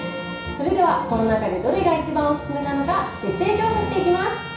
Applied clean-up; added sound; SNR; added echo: none; Trumpet; 16 dB; reverberation time 0.6 s.